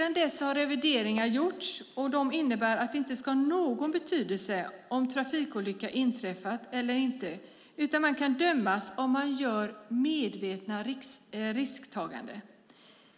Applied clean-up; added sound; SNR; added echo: none; none; none; none.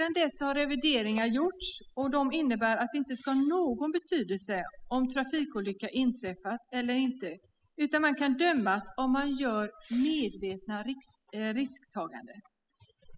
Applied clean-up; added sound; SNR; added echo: classical method spectral subtraction.